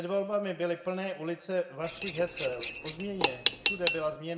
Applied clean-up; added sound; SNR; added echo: none; Cutlery, silverware / Dishes, pots, and pans; -3 dB; reverberation time 0.6 s.